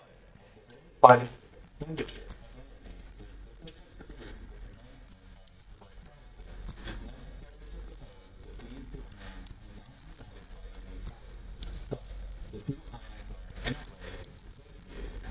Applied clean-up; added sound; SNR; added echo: neural mask model DeepFilterNet 3.